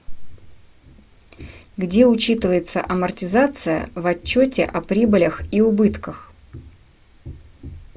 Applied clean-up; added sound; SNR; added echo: none; none; none; none.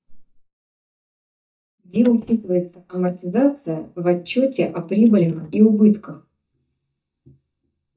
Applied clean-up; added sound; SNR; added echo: neural mask model DeepFilterNet 3.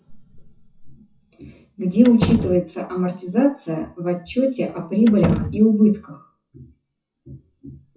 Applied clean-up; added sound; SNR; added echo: classical method WPE with log-MMSE.